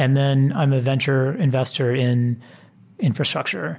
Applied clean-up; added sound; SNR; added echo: none; none; none; none.